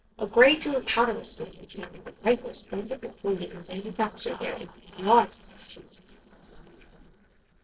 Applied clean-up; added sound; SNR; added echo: neural separator model SepFormer DNS4.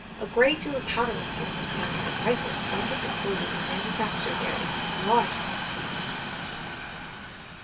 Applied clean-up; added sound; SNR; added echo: none; Train; 0 dB; reverberation time 0.2 s.